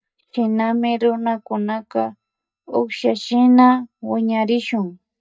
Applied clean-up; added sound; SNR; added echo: neural mask model DeepFilterNet 3.